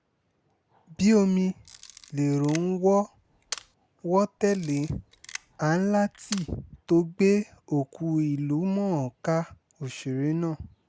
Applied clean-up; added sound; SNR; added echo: none; Camera; 17 dB; none.